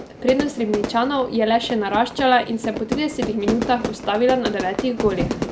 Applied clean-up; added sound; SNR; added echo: none; Fire / Fireworks; 7 dB; none.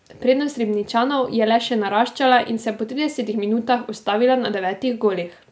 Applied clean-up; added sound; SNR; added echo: none; none; none; none.